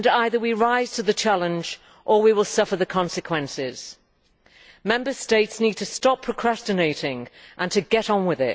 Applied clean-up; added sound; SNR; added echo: none; none; none; none.